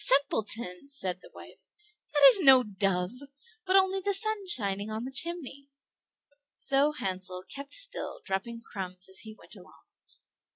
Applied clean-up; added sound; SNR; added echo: none; none; none; none.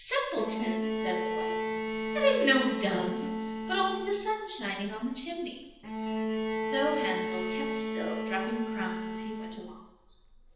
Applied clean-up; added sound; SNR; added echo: none; Bowed string instrument; 2 dB; reverberation time 0.9 s.